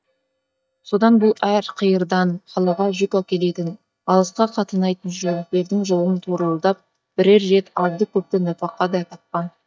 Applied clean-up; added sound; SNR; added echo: neural mask model DeepFilterNet 3.